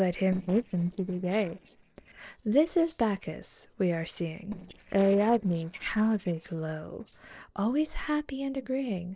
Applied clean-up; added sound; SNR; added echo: neural separator model SepFormer DNS4.